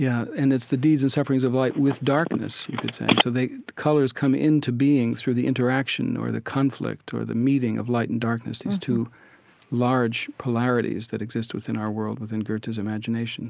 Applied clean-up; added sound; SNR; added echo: none; Telephone; 4 dB; none.